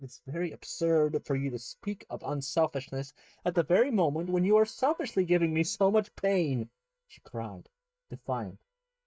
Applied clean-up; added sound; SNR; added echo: neural mask model DeepFilterNet 3.